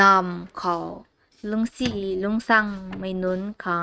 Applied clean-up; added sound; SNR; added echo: neural mask model RNNoise.